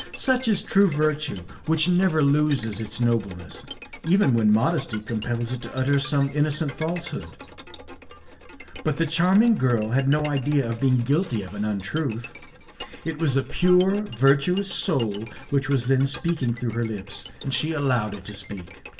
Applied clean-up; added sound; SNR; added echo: none; Bowed string instrument; 18 dB; reverberation time 0.7 s.